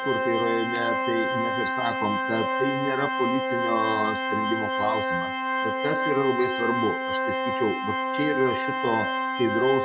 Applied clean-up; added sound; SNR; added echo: none; Organ; -1 dB; none.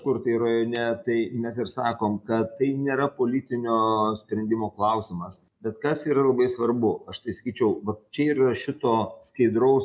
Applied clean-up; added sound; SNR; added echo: none; none; none; none.